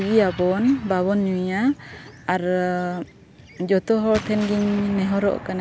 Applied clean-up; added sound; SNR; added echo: none; Explosion; 16 dB; none.